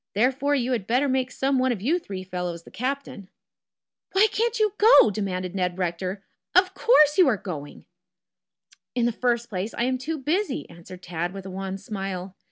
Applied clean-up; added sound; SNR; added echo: none; none; none; none.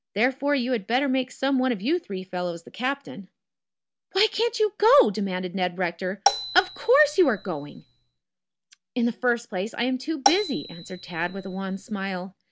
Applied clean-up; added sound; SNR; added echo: none; Marimba, xylophone; 5 dB; none.